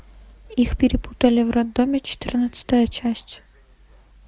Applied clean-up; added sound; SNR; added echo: none; none; none; none.